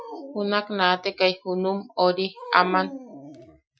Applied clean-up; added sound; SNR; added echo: classical method Wiener filter.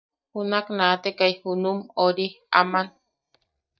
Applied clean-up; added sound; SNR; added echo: neural mask model DeepFilterNet 3.